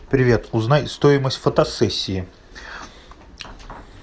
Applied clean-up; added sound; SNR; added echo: none; none; none; none.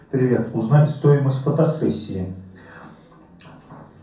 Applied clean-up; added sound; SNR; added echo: none; none; none; reverberation time 0.5 s.